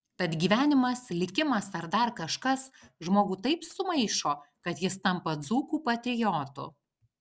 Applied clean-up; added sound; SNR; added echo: none; none; none; none.